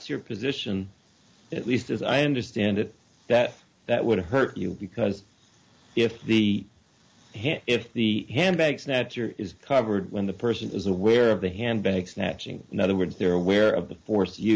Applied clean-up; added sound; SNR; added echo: none; none; none; none.